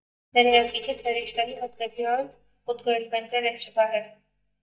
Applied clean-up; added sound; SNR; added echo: neural mask model DeepFilterNet 3.